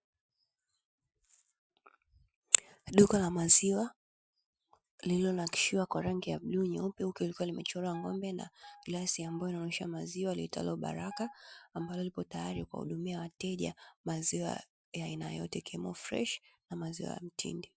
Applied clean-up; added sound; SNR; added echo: classical method Wiener filter.